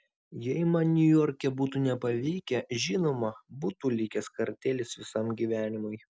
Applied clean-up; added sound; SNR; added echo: none; none; none; none.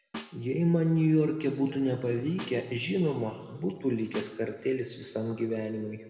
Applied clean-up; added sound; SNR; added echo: none; Snare drum; 18 dB; reverberation time 1.7 s.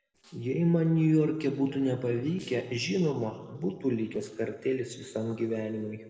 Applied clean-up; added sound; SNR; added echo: neural separator model SepFormer DNS4.